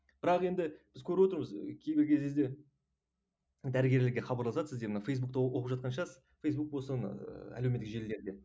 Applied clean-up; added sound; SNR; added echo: none; none; none; none.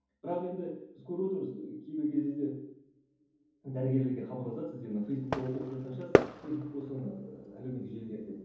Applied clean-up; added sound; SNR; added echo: none; Fireworks; -2 dB; reverberation time 0.9 s.